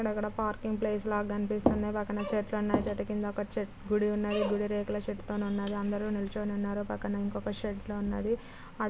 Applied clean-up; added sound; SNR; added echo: none; none; none; none.